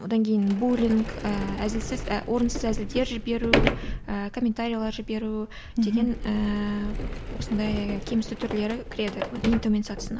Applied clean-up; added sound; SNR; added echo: none; Sliding door; 5 dB; none.